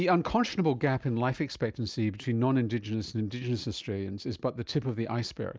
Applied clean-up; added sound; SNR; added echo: none; none; none; none.